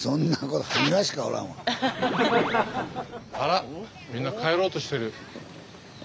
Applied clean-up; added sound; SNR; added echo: none; none; none; none.